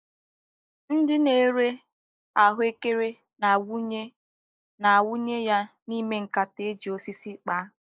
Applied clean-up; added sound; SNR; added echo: neural mask model Resemble Enhance denoiser.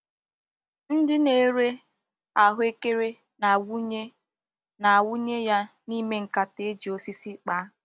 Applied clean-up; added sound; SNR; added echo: none; none; none; none.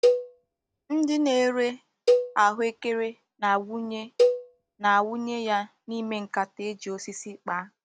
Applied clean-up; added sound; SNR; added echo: none; Cowbell; 0 dB; none.